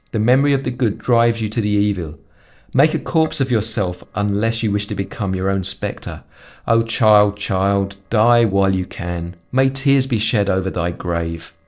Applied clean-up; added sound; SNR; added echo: neural separator model SepFormer DNS4.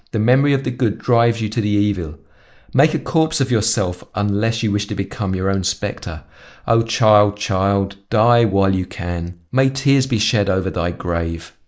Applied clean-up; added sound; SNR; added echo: neural mask model Resemble Enhance denoiser.